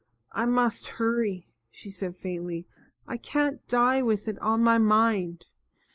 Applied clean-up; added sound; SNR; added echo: neural mask model Resemble Enhance denoiser.